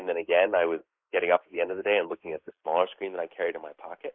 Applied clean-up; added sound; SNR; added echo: neural mask model Resemble Enhance denoiser.